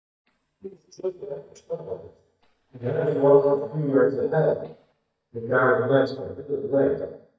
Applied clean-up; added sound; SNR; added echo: neural mask model DeepFilterNet 3.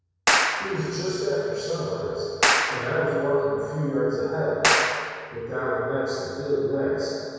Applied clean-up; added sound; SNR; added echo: none; Clapping; 0 dB; reverberation time 2.2 s.